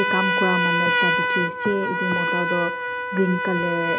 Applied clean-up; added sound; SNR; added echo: none; Trumpet; -2 dB; none.